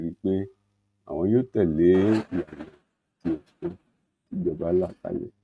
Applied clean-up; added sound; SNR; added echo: neural mask model RNNoise.